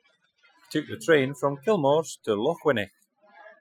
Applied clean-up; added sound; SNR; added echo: classical method Wiener filter.